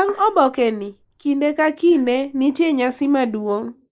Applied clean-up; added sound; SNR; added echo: neural mask model Resemble Enhance denoiser.